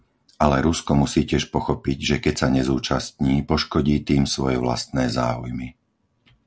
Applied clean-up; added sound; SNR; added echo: none; none; none; none.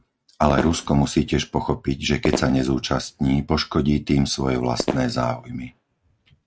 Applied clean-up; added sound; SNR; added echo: neural mask model RNNoise.